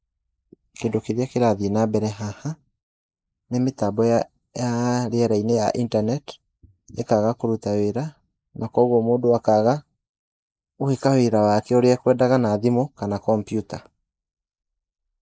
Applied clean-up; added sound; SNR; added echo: neural mask model Resemble Enhance denoiser.